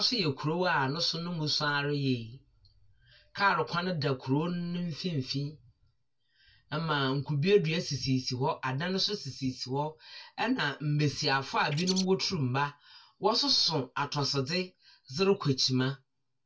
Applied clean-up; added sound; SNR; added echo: none; Bird; 5 dB; reverberation time 0.1 s.